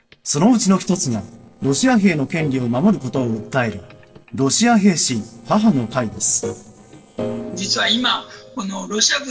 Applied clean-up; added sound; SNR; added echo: neural separator model SepFormer DNS4.